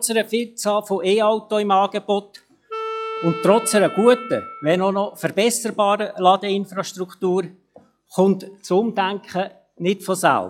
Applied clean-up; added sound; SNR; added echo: classical method log-MMSE.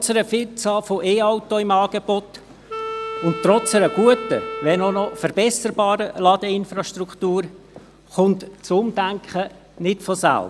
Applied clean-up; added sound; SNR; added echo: none; Wind instrument, woodwind instrument; 10 dB; none.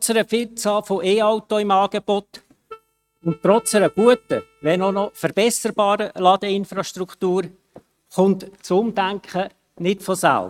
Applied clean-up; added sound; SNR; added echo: neural mask model RNNoise.